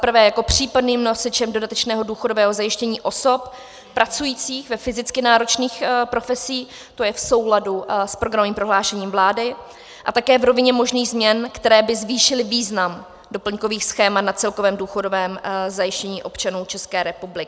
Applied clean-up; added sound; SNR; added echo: none; none; none; none.